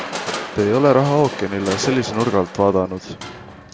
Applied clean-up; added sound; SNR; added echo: none; Crushing; 10 dB; none.